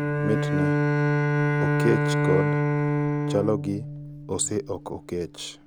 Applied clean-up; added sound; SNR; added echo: none; Bowed string instrument; -5 dB; none.